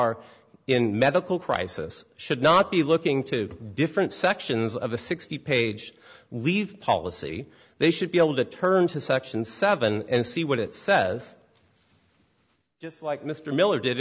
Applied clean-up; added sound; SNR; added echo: none; none; none; none.